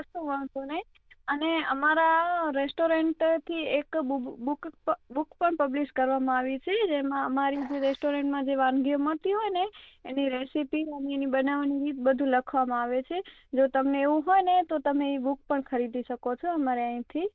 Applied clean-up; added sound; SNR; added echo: neural diffusion model UNIVERSE++.